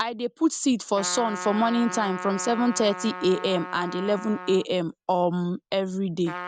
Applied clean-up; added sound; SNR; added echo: none; Trumpet; 12 dB; none.